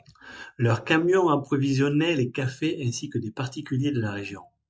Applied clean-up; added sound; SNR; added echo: none; none; none; none.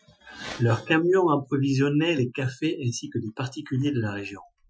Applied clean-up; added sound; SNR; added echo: classical method Wiener filter.